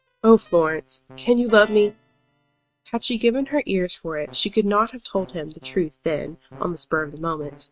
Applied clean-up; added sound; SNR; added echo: neural mask model RNNoise.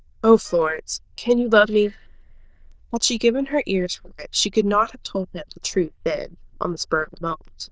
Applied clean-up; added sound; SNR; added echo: neural diffusion model UNIVERSE++.